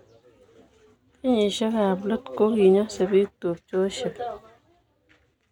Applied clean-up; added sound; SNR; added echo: none; none; none; none.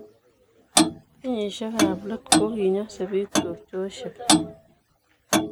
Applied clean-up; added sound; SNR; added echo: none; Clock; -4 dB; none.